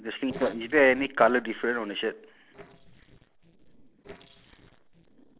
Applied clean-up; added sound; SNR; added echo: neural separator model SepFormer DNS4.